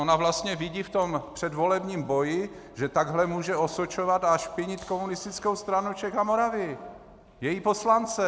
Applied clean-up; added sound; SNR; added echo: none; none; none; none.